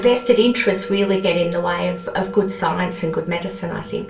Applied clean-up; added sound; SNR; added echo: none; Musical instrument; 14 dB; reverberation time 0.3 s.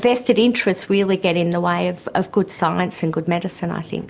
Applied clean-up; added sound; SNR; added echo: none; none; none; none.